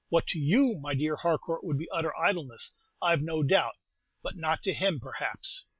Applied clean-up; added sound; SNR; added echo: none; none; none; none.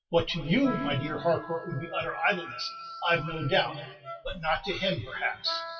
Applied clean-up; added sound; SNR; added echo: classical method WPE with log-MMSE.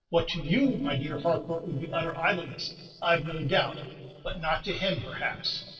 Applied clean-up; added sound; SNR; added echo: neural separator model SepFormer DNS4.